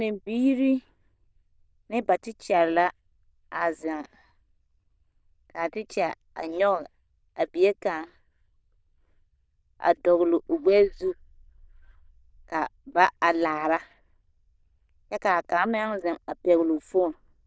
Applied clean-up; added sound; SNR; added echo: neural diffusion model UNIVERSE++.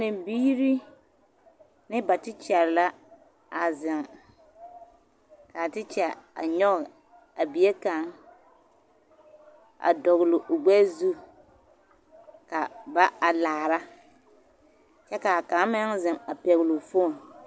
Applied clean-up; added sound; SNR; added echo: none; none; none; none.